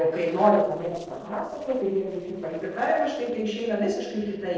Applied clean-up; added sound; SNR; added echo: neural separator model SepFormer DNS4.